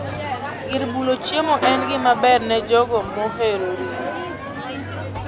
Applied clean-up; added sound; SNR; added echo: none; Snare drum + Crowd; 6 dB; none.